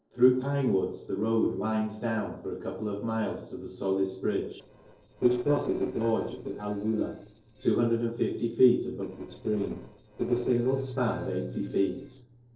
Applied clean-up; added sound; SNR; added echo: neural separator model SepFormer DNS4.